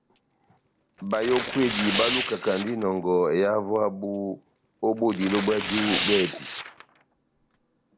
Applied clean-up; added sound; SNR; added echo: none; Tearing; 7 dB; none.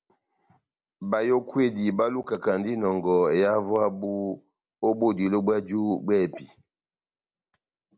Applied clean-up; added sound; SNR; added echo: none; none; none; none.